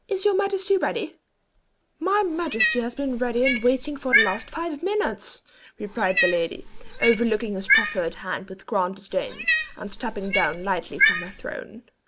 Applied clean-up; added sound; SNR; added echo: none; Cat; 0 dB; none.